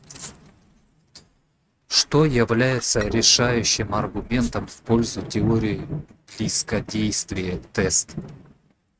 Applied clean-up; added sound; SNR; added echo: neural mask model RNNoise.